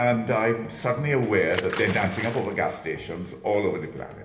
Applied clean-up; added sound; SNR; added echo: none; Splash, splatter; 13 dB; reverberation time 1.0 s.